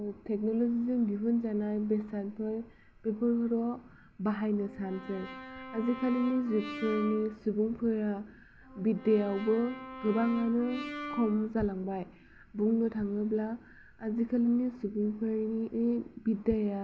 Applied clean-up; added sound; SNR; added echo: none; Brass instrument; 11 dB; none.